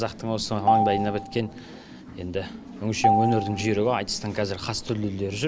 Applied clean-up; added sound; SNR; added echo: none; Marimba, xylophone; 1 dB; none.